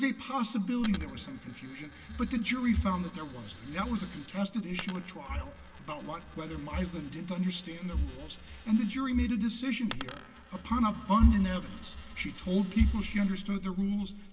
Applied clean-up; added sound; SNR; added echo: none; Coin (dropping); 19 dB; reverberation time 1.7 s.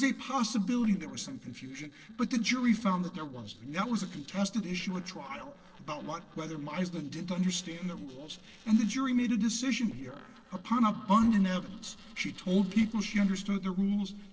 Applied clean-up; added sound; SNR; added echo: neural separator model SepFormer DNS4.